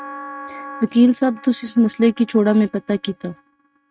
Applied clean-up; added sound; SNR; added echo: neural mask model RNNoise.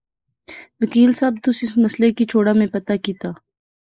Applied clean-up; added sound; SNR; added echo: neural mask model Resemble Enhance denoiser.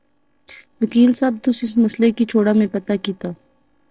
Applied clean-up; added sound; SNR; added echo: neural separator model SepFormer DNS4.